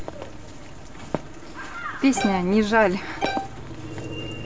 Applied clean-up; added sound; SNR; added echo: none; Bowed string instrument; 7 dB; reverberation time 0.2 s.